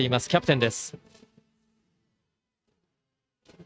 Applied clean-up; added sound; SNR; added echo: neural mask model RNNoise.